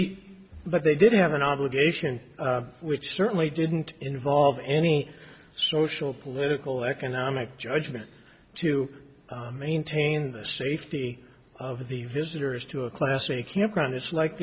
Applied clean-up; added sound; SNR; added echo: none; none; none; none.